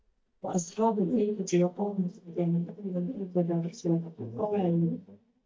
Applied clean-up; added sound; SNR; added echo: neural mask model DeepFilterNet 3.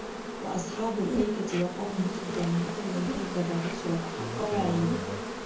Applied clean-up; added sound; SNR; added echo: none; Insect; 2 dB; reverberation time 0.7 s.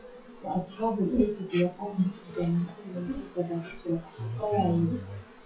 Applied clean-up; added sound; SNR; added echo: classical method WPE with log-MMSE.